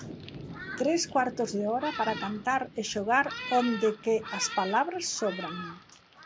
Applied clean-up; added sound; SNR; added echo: none; Thunderstorm; 11 dB; none.